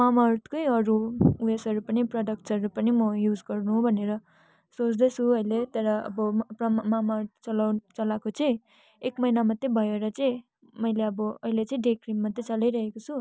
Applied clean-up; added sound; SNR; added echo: none; none; none; none.